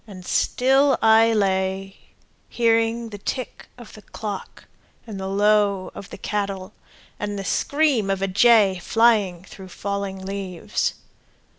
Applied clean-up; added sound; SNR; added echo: none; none; none; none.